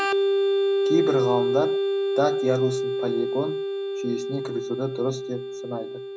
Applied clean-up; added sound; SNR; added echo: none; Organ; -3 dB; none.